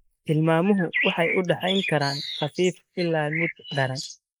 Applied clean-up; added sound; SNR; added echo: neural mask model Resemble Enhance denoiser.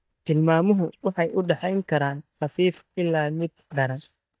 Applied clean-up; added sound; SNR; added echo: neural mask model DeepFilterNet 3.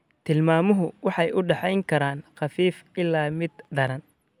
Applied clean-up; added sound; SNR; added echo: none; none; none; none.